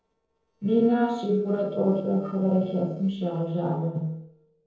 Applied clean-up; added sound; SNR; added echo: neural separator model SepFormer DNS4.